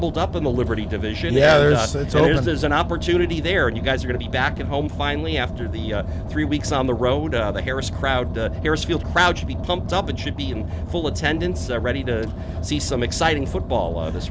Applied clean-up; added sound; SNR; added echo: none; Car; 5 dB; none.